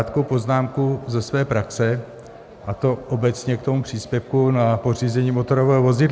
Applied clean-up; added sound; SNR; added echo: none; none; none; none.